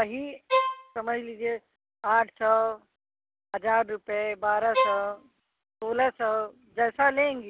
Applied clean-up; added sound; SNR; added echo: none; Bowed string instrument; 1 dB; none.